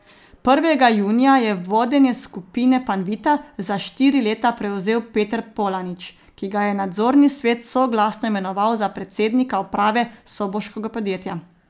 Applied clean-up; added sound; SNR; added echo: none; none; none; none.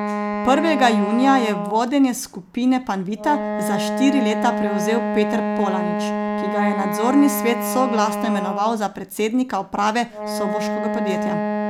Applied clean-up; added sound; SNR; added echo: none; Wind instrument, woodwind instrument; 3 dB; none.